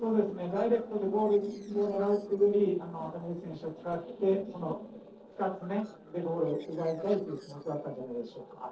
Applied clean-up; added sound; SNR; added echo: neural separator model SepFormer DNS4.